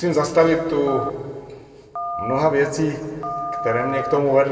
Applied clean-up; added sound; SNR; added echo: none; Telephone; 9 dB; reverberation time 1.8 s.